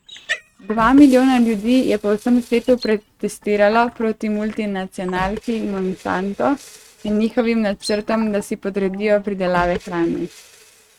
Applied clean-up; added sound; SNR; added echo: neural mask model RNNoise.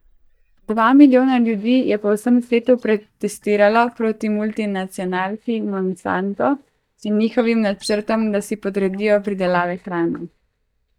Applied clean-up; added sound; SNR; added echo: neural mask model DeepFilterNet 3.